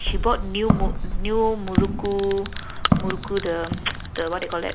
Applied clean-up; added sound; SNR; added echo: none; Walk, footsteps + Bell; -1 dB; none.